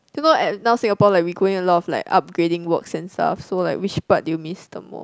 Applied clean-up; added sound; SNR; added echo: none; none; none; none.